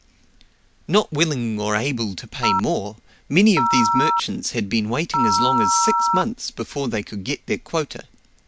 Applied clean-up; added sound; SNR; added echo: none; Telephone; -1 dB; none.